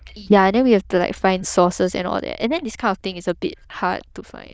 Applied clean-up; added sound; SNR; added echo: neural diffusion model UNIVERSE++.